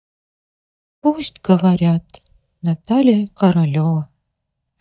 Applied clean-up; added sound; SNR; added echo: neural mask model DeepFilterNet 3.